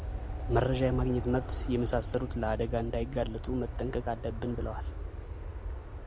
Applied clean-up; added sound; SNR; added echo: none; Aircraft; 3 dB; none.